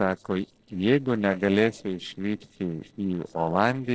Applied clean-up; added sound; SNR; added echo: neural separator model SepFormer DNS4.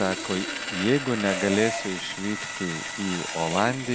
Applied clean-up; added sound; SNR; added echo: none; Sawing; 5 dB; none.